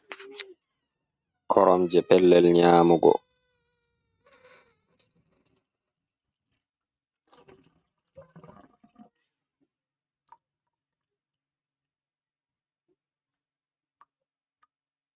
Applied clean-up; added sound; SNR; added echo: neural mask model RNNoise.